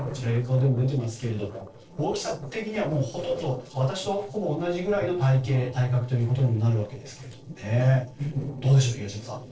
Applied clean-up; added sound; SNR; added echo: neural separator model SepFormer DNS4.